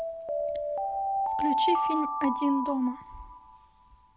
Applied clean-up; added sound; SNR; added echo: none; Alarm; -2 dB; none.